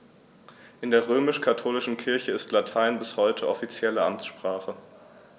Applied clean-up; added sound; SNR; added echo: none; none; none; none.